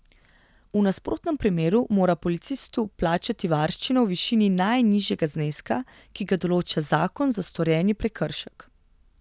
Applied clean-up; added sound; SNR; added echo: none; none; none; none.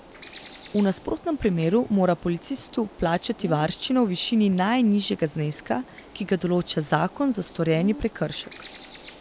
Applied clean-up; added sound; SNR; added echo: none; Bird + Bird; 19 dB; none.